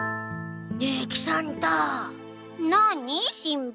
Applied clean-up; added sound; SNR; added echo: none; none; none; none.